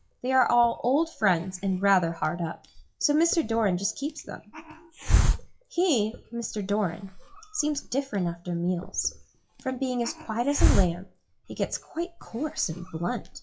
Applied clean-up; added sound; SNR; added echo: classical method WPE with log-MMSE.